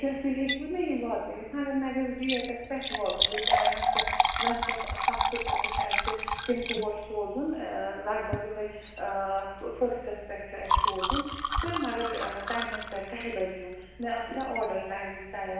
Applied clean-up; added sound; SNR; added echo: none; Liquid; -2 dB; reverberation time 1.1 s.